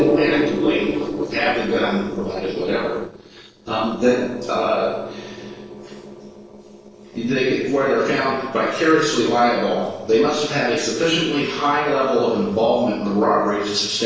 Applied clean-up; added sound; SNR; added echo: neural separator model SepFormer DNS4.